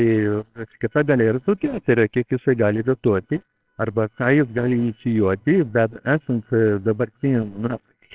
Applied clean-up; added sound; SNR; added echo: neural separator model SepFormer WHAMR!.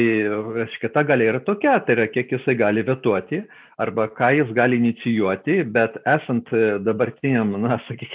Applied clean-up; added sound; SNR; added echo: none; none; none; none.